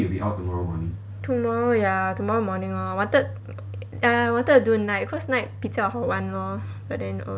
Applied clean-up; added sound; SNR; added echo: none; none; none; none.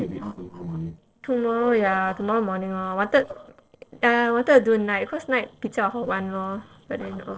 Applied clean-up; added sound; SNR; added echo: neural separator model SepFormer DNS4.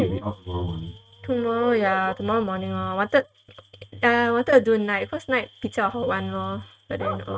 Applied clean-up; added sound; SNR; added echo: neural mask model RNNoise.